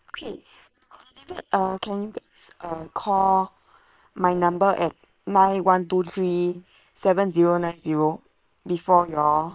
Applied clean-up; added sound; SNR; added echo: neural separator model SepFormer WHAM!.